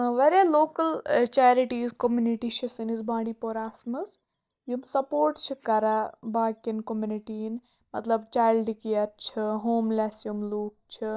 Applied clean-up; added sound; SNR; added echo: neural mask model DeepFilterNet 3.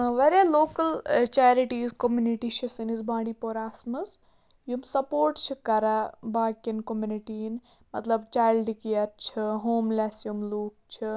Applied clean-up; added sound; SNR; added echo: none; none; none; none.